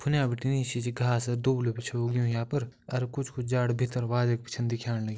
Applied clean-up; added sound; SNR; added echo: neural separator model SepFormer DNS4.